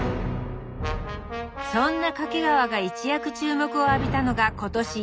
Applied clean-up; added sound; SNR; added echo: none; none; none; none.